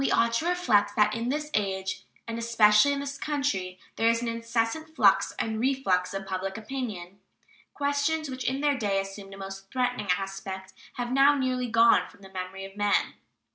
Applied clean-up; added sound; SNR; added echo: none; none; none; none.